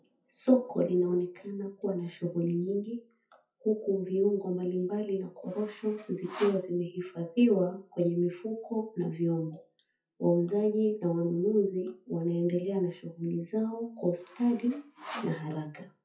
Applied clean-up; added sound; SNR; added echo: classical method WPE with log-MMSE.